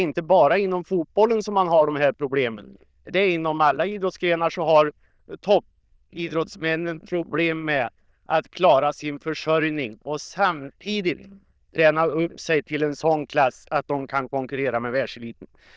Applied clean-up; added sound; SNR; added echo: neural diffusion model UNIVERSE++.